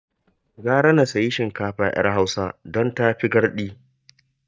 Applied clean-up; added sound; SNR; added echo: neural mask model DeepFilterNet 3.